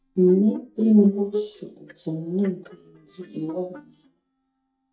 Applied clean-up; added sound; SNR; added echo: neural mask model DeepFilterNet 3.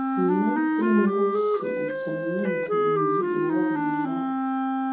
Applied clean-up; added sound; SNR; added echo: none; Wind instrument, woodwind instrument; -4 dB; reverberation time 2.7 s.